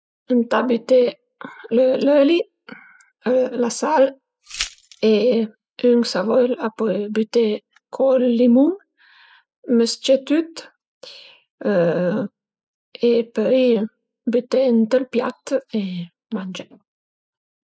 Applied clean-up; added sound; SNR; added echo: classical method spectral subtraction.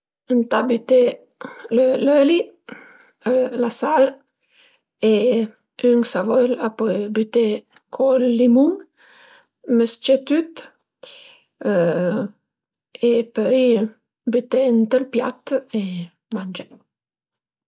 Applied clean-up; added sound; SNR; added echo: none; none; none; none.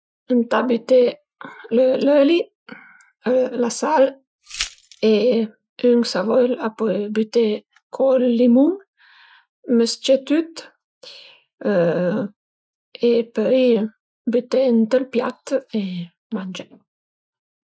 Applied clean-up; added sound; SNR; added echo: classical method Wiener filter.